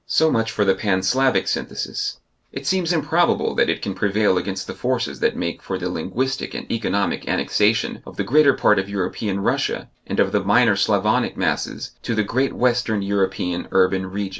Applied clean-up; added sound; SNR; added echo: none; none; none; none.